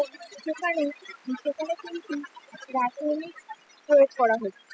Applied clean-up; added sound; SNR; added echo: classical method spectral subtraction.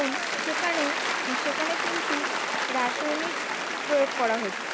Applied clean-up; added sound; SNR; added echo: none; Applause / Cheering; -2 dB; none.